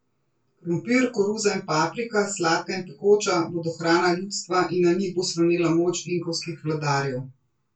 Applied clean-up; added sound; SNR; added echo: none; none; none; reverberation time 0.2 s.